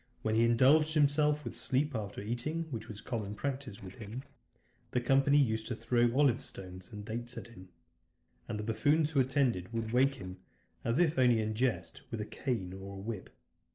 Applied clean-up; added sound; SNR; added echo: neural separator model SepFormer DNS4.